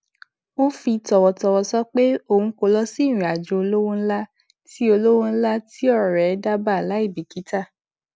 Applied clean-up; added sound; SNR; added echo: none; none; none; none.